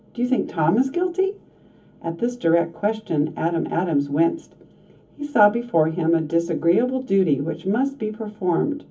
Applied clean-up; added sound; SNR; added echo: none; none; none; reverberation time 0.3 s.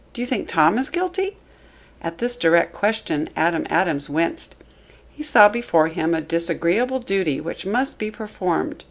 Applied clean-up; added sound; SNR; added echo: none; none; none; none.